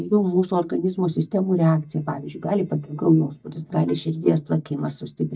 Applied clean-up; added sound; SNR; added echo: neural mask model DeepFilterNet 3.